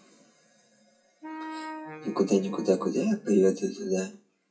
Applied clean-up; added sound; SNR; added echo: classical method WPE with log-MMSE.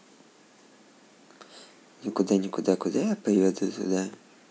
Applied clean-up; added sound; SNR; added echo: none; none; none; none.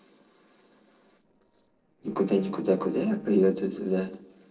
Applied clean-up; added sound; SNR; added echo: neural separator model SepFormer DNS4.